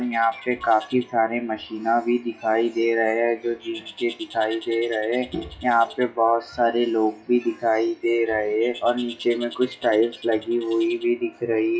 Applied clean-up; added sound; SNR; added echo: classical method WPE with log-MMSE.